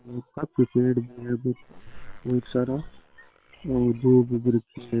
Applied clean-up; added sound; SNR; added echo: neural separator model SepFormer WHAM!.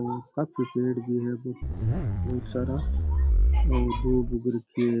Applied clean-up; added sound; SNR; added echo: none; Zipper (clothing); -5 dB; none.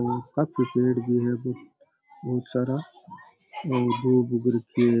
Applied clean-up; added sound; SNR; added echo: none; none; none; none.